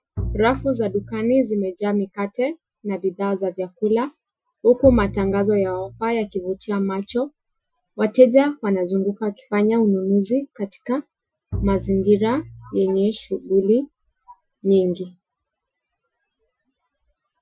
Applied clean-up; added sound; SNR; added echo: classical method Wiener filter.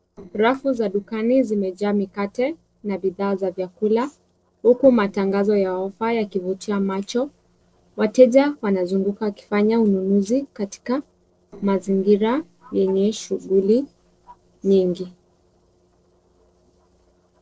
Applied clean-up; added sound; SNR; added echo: neural separator model SepFormer DNS4.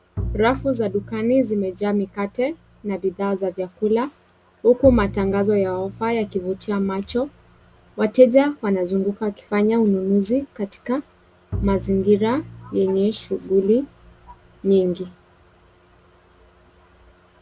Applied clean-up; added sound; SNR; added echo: none; Bowed string instrument; 13 dB; none.